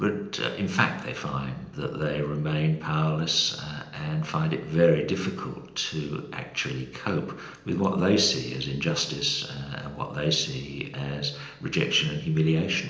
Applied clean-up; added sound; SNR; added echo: none; none; none; reverberation time 0.8 s.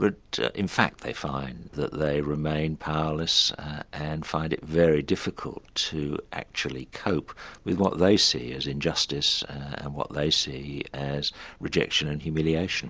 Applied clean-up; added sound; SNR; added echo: none; none; none; none.